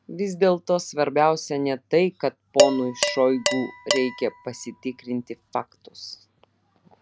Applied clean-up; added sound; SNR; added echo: none; Dishes, pots, and pans; 2 dB; none.